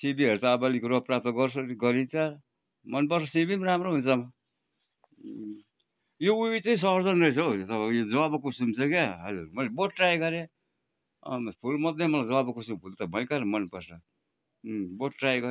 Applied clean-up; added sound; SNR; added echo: none; none; none; none.